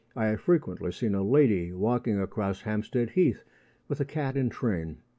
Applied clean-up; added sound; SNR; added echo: none; none; none; none.